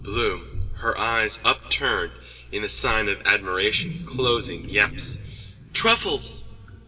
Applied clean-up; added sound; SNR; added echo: none; Wild animals; 16 dB; reverberation time 1.4 s.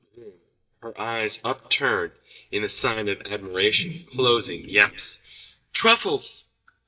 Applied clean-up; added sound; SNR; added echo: neural mask model DeepFilterNet 3.